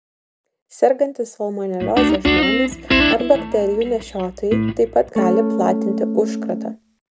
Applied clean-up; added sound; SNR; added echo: none; Electric guitar / Strum + Guitar; 0 dB; none.